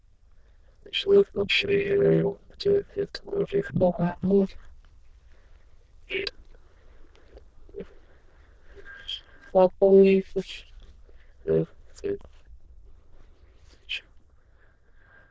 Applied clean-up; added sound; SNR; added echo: neural diffusion model UNIVERSE++.